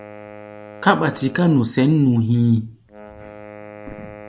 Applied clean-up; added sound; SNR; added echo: none; Wind instrument, woodwind instrument; 20 dB; none.